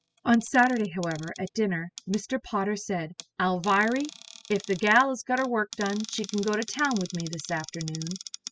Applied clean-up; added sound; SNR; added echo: classical method spectral subtraction.